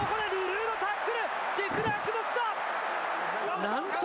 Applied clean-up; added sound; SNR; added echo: none; none; none; none.